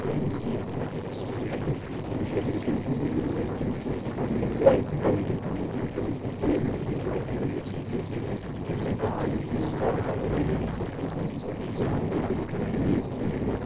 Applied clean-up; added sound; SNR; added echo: neural separator model SepFormer DNS4.